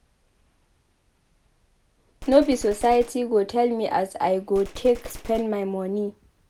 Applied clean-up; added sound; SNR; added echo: none; Gunshot, gunfire; 17 dB; none.